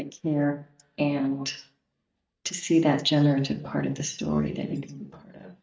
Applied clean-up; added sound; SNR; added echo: neural mask model DeepFilterNet 3.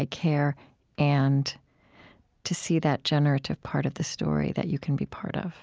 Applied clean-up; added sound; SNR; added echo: none; none; none; none.